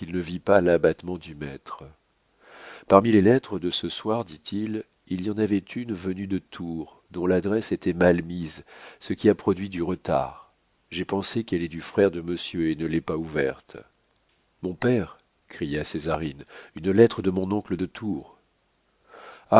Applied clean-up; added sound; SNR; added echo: none; none; none; none.